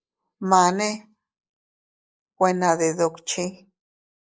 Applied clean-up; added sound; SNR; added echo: neural mask model Resemble Enhance denoiser.